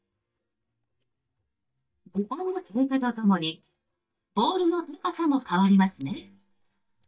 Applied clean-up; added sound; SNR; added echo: neural mask model DeepFilterNet 3.